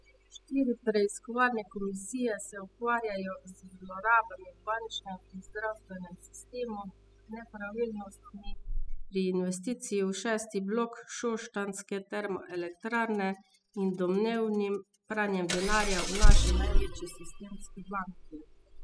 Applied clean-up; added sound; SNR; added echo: classical method spectral subtraction.